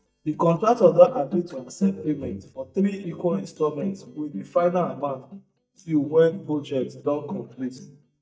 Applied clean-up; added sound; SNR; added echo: neural mask model DeepFilterNet 3.